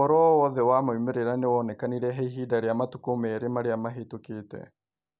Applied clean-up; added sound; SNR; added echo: none; none; none; none.